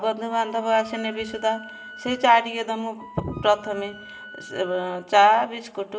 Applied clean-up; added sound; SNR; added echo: none; Wind instrument, woodwind instrument; 19 dB; reverberation time 1.4 s.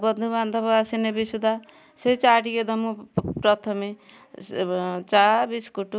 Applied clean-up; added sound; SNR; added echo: none; none; none; none.